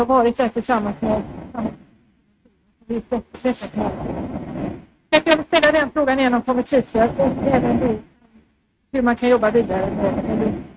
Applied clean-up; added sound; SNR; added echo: neural mask model RNNoise.